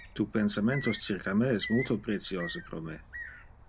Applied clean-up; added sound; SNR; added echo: none; Bird; 13 dB; none.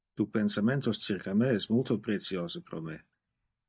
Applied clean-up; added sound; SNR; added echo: neural mask model DeepFilterNet 3.